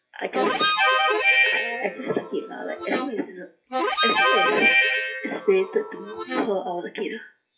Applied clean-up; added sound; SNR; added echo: classical method WPE with log-MMSE.